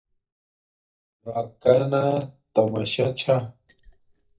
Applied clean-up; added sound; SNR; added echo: neural mask model DeepFilterNet 3.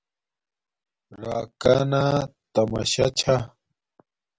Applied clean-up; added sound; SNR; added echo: none; none; none; none.